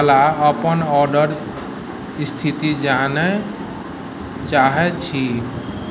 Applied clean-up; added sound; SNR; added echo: none; none; none; none.